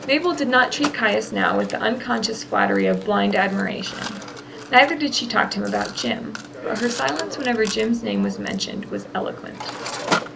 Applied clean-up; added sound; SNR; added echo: none; Mechanisms; 11 dB; none.